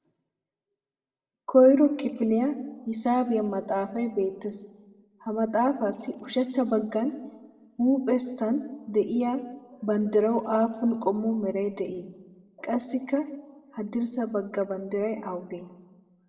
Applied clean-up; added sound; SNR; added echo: neural separator model SepFormer DNS4.